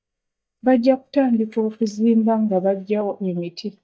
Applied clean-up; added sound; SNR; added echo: neural mask model DeepFilterNet 3.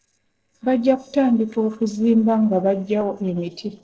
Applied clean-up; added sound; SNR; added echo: neural separator model SepFormer DNS4.